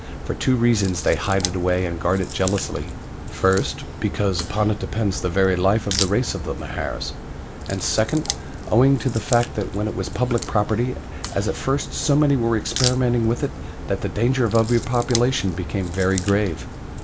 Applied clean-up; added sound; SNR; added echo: none; Crack; 9 dB; none.